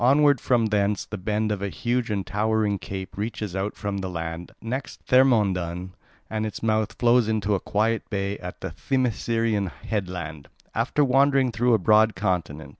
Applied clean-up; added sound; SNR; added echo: none; none; none; none.